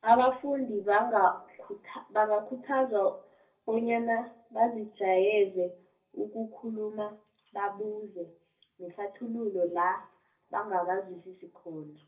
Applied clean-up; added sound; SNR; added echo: none; none; none; reverberation time 0.4 s.